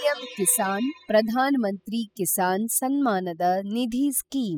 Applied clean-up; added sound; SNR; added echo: classical method spectral subtraction.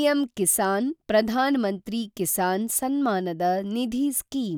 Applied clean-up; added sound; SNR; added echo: none; none; none; none.